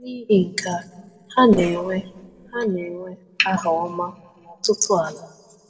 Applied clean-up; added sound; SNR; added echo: neural separator model SepFormer DNS4.